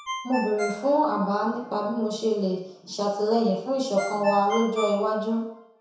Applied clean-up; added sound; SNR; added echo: none; Ringtone; 13 dB; reverberation time 0.7 s.